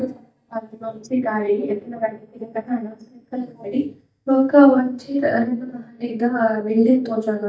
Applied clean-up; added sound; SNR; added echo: neural mask model DeepFilterNet 3.